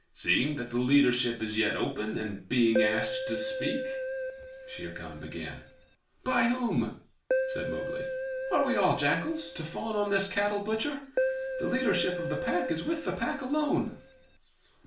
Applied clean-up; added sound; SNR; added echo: none; Keyboard (musical); 4 dB; reverberation time 0.4 s.